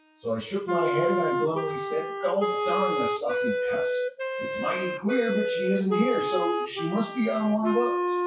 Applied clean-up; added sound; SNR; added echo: classical method WPE with log-MMSE.